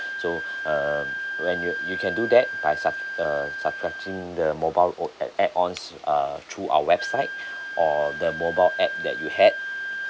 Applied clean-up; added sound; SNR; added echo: none; Wind instrument, woodwind instrument; 8 dB; none.